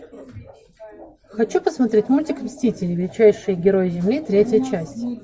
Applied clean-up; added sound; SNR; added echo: none; none; none; none.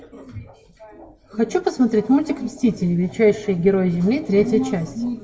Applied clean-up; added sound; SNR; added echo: none; none; none; reverberation time 1.3 s.